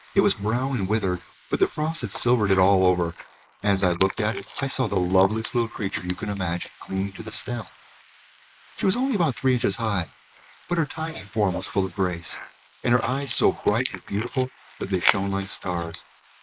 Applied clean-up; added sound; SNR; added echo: neural mask model Resemble Enhance denoiser.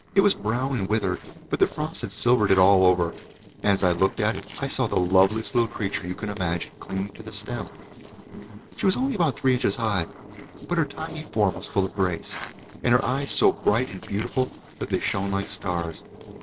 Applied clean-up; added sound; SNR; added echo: neural separator model SepFormer DNS4.